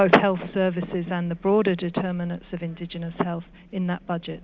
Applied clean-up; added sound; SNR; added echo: none; none; none; none.